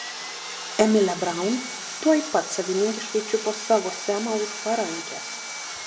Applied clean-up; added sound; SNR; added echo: none; Sawing; 9 dB; reverberation time 1.4 s.